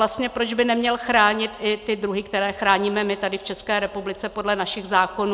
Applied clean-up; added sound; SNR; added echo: none; none; none; none.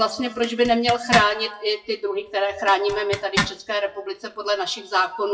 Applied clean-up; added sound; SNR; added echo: classical method WPE with log-MMSE.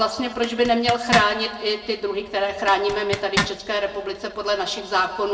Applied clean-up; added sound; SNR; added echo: none; Zipper (clothing); 6 dB; reverberation time 1.2 s.